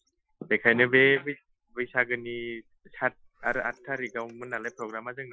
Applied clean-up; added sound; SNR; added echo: classical method Wiener filter.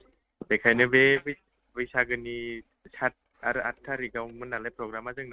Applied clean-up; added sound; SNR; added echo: neural mask model RNNoise.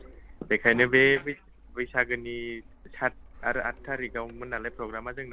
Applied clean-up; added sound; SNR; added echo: none; Printer; 17 dB; none.